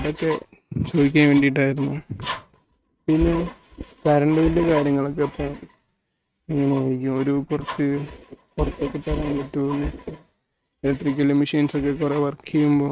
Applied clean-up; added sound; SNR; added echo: neural mask model RNNoise.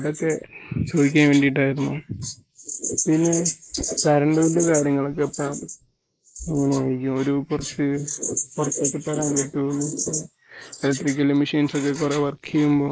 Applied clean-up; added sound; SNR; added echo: neural mask model Resemble Enhance denoiser.